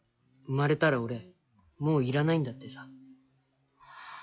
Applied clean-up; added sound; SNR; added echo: classical method log-MMSE.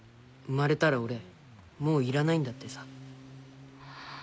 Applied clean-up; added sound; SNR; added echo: none; Motorcycle; 18 dB; none.